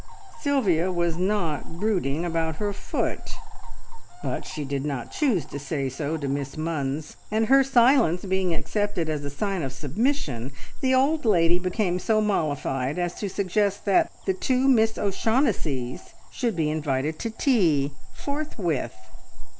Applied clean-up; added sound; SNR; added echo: none; Cricket / Frog; -2 dB; none.